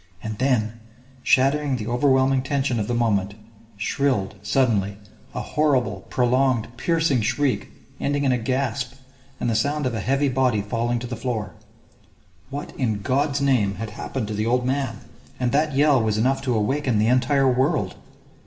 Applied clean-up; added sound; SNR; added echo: none; none; none; reverberation time 0.9 s.